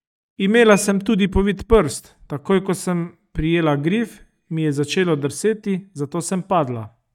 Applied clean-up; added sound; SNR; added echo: neural mask model DeepFilterNet 3.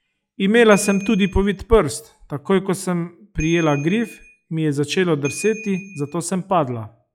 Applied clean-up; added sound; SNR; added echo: classical method log-MMSE.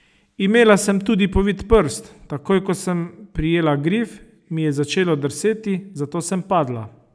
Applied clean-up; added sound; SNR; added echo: none; none; none; none.